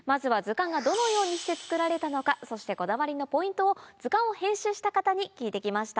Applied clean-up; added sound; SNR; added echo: none; none; none; none.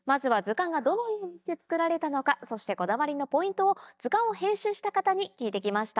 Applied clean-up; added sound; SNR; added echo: neural mask model DeepFilterNet 3.